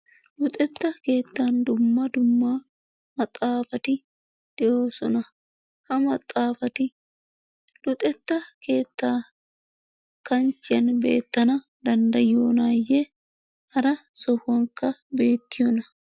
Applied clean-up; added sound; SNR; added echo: none; none; none; none.